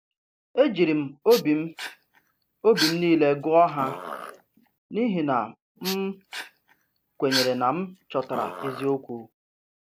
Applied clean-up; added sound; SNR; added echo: none; Dog; 10 dB; none.